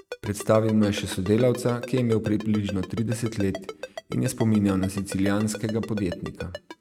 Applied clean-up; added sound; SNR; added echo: neural mask model RNNoise.